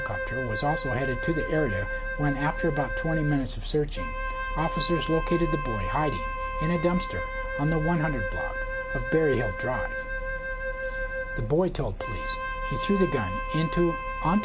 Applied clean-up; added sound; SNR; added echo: none; Wind instrument, woodwind instrument; 5 dB; none.